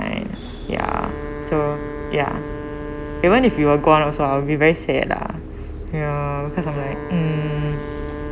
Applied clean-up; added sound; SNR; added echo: none; Wind instrument, woodwind instrument; 11 dB; none.